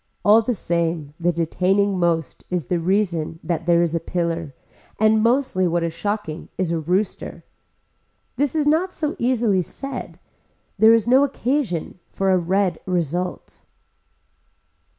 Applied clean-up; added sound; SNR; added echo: none; none; none; none.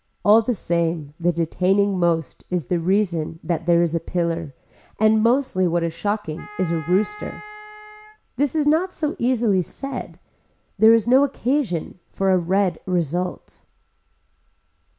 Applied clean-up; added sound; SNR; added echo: none; Wind instrument, woodwind instrument; 17 dB; none.